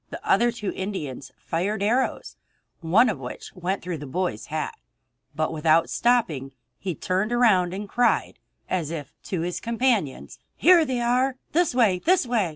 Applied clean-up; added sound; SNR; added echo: none; none; none; none.